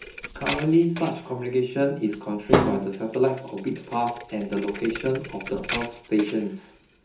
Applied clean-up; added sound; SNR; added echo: none; Thump, thud; 6 dB; reverberation time 0.6 s.